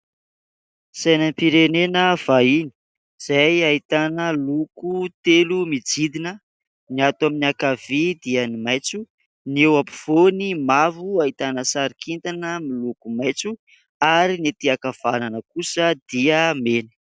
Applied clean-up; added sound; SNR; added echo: none; none; none; none.